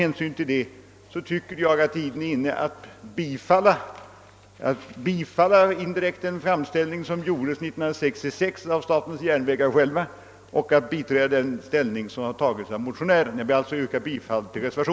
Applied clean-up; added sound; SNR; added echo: none; none; none; none.